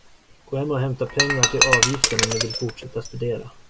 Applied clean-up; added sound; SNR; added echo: none; Shatter; -3 dB; none.